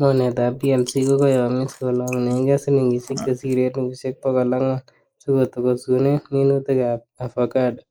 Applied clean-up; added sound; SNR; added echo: neural mask model Resemble Enhance denoiser.